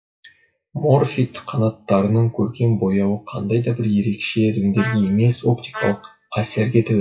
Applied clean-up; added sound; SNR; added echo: classical method WPE with log-MMSE.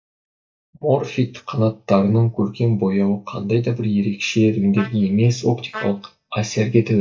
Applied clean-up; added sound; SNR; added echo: neural mask model DeepFilterNet 3.